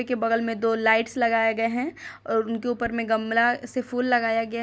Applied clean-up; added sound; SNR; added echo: none; none; none; none.